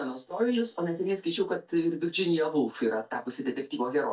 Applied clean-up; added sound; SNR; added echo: neural mask model DeepFilterNet 3.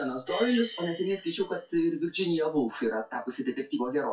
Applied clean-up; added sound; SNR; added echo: classical method WPE with log-MMSE.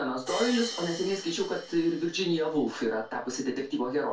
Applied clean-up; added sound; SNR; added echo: none; Hi-hat; 14 dB; reverberation time 0.2 s.